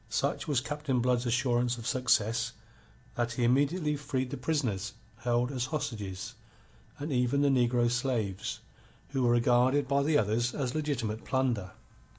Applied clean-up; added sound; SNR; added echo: none; none; none; none.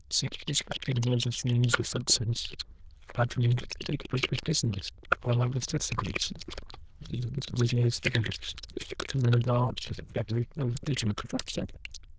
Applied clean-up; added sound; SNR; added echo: neural diffusion model UNIVERSE++.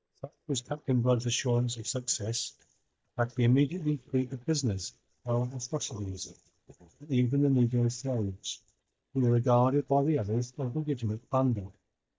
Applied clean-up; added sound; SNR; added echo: neural mask model DeepFilterNet 3.